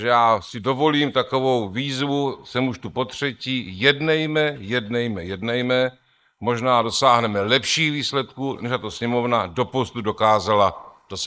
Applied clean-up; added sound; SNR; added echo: neural mask model Resemble Enhance denoiser.